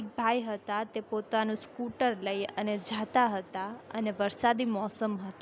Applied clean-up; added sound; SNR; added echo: none; none; none; none.